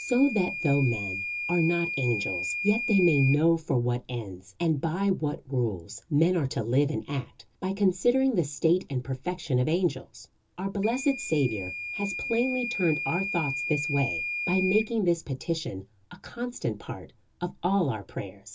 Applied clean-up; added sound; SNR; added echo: none; Microwave oven / Alarm; 9 dB; reverberation time 0.2 s.